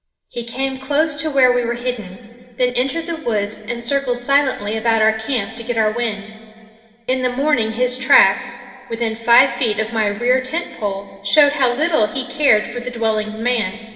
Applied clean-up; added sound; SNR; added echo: none; none; none; reverberation time 2.1 s.